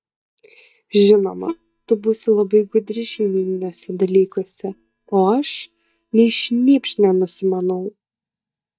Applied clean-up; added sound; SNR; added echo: neural mask model DeepFilterNet 3.